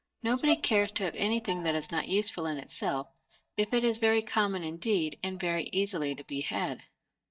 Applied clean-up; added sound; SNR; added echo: neural mask model DeepFilterNet 3.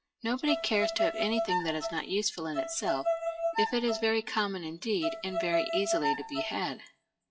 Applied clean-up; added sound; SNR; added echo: classical method WPE with log-MMSE.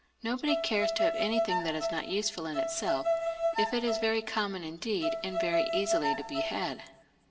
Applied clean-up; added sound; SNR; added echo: none; Bowed string instrument; -1 dB; reverberation time 0.4 s.